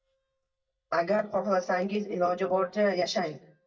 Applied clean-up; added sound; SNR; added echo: neural mask model DeepFilterNet 3.